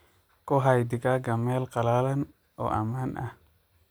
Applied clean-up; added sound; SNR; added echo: none; none; none; none.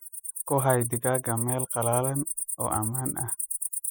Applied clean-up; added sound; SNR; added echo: classical method spectral subtraction.